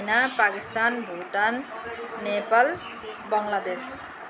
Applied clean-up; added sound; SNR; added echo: none; none; none; none.